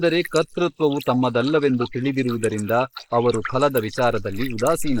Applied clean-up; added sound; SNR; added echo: neural mask model Resemble Enhance denoiser.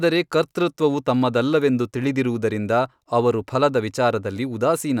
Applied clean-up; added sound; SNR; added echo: none; none; none; none.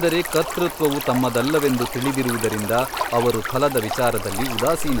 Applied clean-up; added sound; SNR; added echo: none; Stream; 6 dB; none.